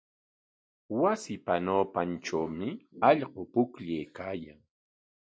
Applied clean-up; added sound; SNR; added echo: none; none; none; none.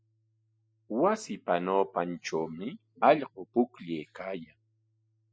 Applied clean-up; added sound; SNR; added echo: classical method spectral subtraction.